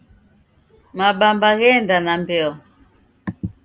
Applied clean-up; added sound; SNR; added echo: none; none; none; none.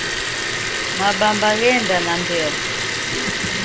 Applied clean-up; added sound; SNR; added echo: none; Liquid; 0 dB; none.